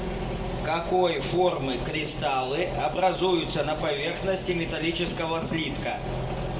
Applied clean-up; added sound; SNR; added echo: none; none; none; reverberation time 1.7 s.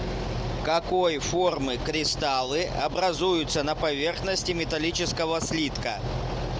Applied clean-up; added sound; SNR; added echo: none; none; none; none.